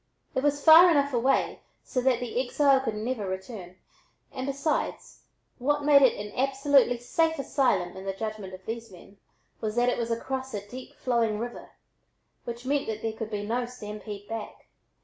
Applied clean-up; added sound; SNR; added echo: none; none; none; none.